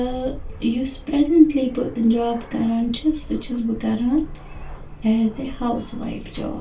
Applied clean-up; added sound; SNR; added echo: none; Fixed-wing aircraft, airplane; 14 dB; reverberation time 0.2 s.